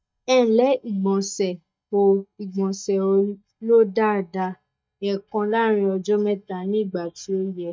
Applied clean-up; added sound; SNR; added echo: neural mask model DeepFilterNet 3.